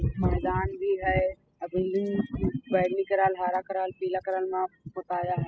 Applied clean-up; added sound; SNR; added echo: classical method spectral subtraction.